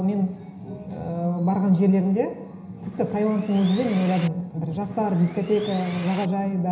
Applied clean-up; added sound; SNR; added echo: none; Sawing; 18 dB; reverberation time 0.9 s.